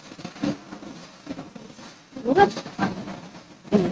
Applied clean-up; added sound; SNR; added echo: neural mask model RNNoise.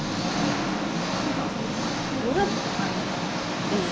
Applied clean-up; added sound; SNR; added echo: none; Engine; -5 dB; none.